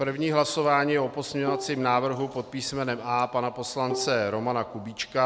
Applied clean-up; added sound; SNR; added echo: none; Bowed string instrument; 12 dB; none.